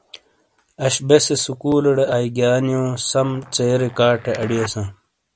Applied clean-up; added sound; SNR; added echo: none; Zipper (clothing); 18 dB; none.